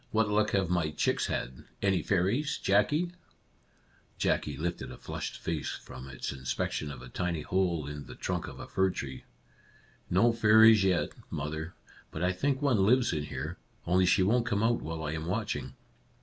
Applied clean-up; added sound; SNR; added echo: none; none; none; none.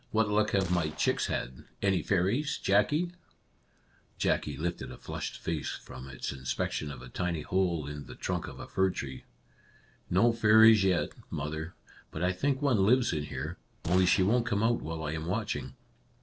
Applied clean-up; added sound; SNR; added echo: neural separator model SepFormer DNS4.